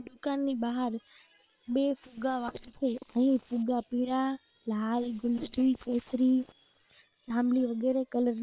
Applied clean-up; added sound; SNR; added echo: neural separator model SepFormer WHAM!.